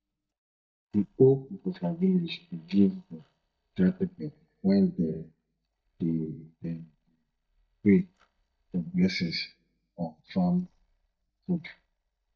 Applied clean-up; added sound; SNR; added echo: neural mask model DeepFilterNet 3.